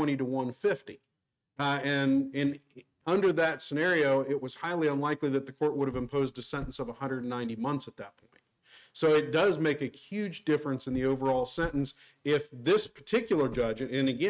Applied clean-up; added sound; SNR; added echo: neural mask model RNNoise.